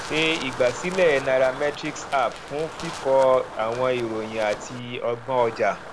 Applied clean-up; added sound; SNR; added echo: none; Wind; 12 dB; none.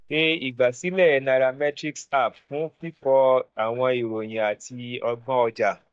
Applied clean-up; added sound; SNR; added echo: neural mask model DeepFilterNet 3.